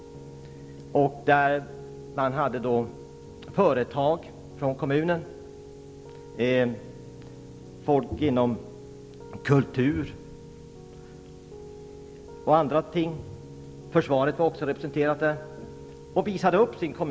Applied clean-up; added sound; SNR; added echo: none; Piano; 16 dB; none.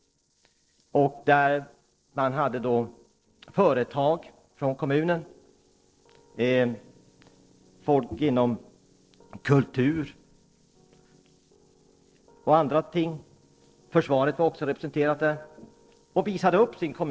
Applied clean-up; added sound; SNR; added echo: neural separator model SepFormer DNS4.